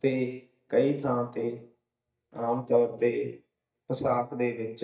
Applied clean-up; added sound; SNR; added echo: neural mask model DeepFilterNet 3.